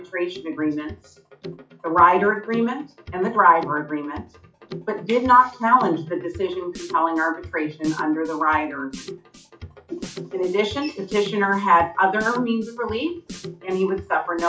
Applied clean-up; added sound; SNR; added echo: classical method WPE with log-MMSE.